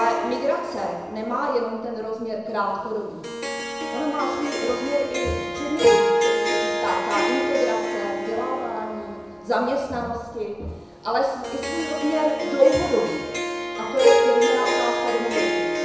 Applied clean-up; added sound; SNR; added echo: none; Harp; 0 dB; reverberation time 1.0 s.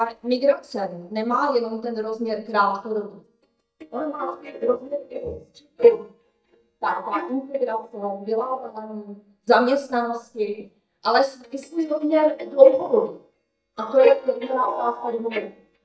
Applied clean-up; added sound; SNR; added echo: neural mask model DeepFilterNet 3.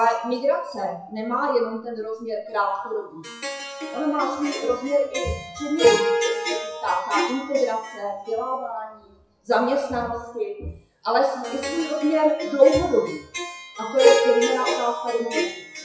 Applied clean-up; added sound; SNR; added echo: classical method WPE with log-MMSE.